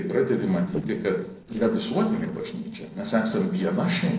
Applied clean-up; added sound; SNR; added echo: neural separator model SepFormer DNS4.